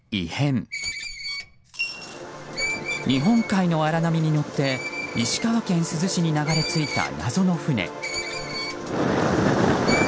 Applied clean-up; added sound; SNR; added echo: none; Coin (dropping) / Glass + Screech; 10 dB; none.